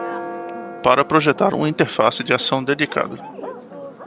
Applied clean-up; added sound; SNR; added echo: none; Church bell; 13 dB; none.